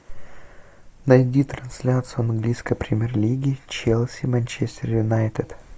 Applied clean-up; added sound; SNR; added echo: none; none; none; none.